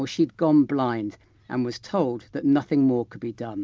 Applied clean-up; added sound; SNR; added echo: none; none; none; none.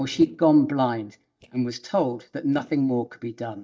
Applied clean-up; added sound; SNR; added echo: neural mask model DeepFilterNet 3.